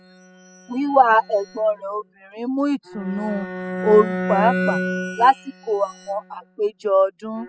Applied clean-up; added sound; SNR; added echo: classical method spectral subtraction.